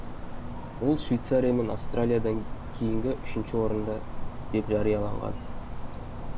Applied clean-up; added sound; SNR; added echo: none; Insect; 0 dB; none.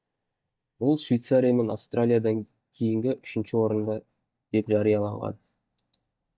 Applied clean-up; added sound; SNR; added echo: neural mask model DeepFilterNet 3.